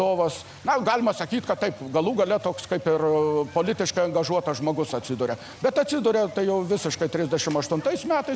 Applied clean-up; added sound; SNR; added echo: none; none; none; none.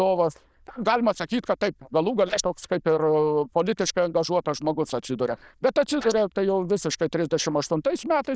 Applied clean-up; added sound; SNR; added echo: neural diffusion model UNIVERSE++.